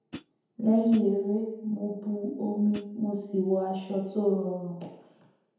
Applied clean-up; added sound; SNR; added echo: none; Hi-hat; 15 dB; reverberation time 1.0 s.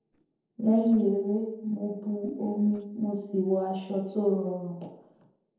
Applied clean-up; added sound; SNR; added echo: neural separator model SepFormer DNS4.